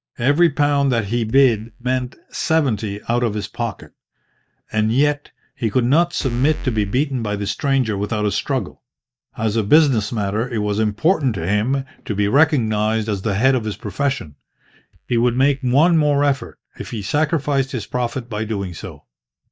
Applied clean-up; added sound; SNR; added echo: neural mask model DeepFilterNet 3.